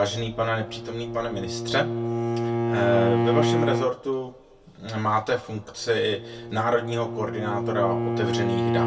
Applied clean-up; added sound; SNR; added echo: none; Bowed string instrument; 0 dB; reverberation time 0.2 s.